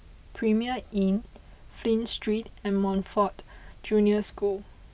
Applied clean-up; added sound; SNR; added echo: none; none; none; none.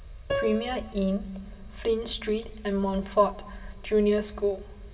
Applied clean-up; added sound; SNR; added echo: none; Piano; 10 dB; reverberation time 1.8 s.